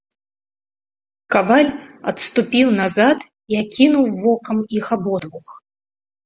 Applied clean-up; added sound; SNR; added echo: none; none; none; none.